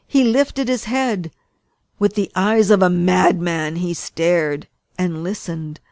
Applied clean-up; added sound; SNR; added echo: none; none; none; none.